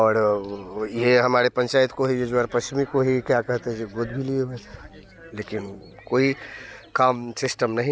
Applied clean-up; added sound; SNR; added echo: none; none; none; none.